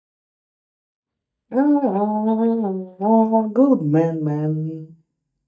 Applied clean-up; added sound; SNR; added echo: neural mask model DeepFilterNet 3.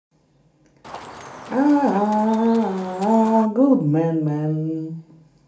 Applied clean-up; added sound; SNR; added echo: none; Chicken, rooster; 16 dB; reverberation time 0.4 s.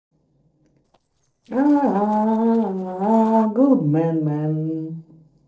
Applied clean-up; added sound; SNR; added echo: neural separator model SepFormer DNS4.